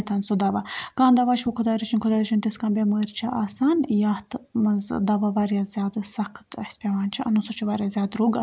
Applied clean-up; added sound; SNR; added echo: none; none; none; none.